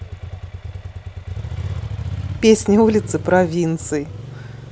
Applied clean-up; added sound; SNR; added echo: none; Motorcycle; 9 dB; none.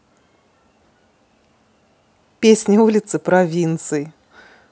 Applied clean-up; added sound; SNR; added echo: none; none; none; none.